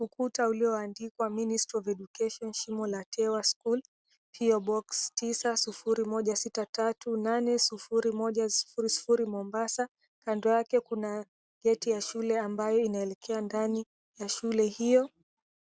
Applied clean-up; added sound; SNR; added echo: none; none; none; none.